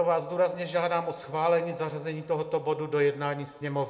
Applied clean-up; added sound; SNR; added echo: none; none; none; reverberation time 1.2 s.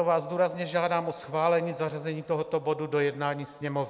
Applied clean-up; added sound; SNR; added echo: none; none; none; none.